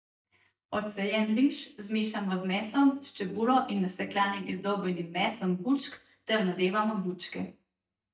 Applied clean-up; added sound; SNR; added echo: neural mask model DeepFilterNet 3.